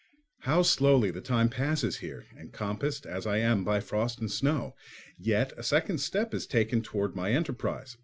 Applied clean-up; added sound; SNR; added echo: none; none; none; none.